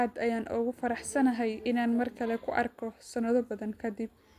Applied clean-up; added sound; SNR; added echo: none; none; none; none.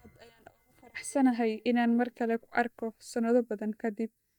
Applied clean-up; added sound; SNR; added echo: neural mask model DeepFilterNet 3.